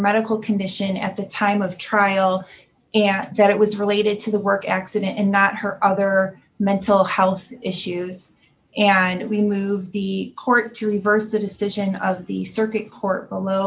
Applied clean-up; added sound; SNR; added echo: none; none; none; none.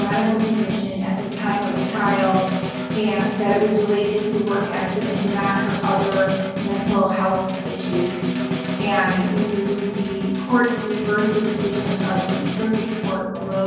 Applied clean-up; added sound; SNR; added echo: none; Snare drum; 5 dB; reverberation time 1.3 s.